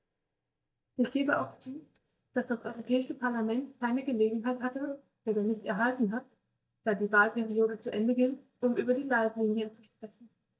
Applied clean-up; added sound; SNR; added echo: neural mask model DeepFilterNet 3.